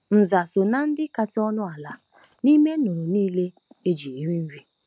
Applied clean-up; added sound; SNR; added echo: none; none; none; none.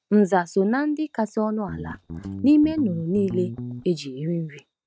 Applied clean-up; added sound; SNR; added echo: neural mask model RNNoise.